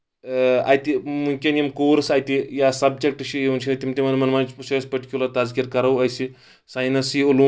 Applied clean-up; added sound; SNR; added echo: none; none; none; none.